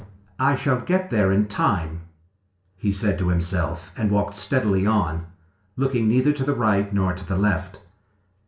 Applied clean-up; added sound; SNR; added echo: none; none; none; reverberation time 0.4 s.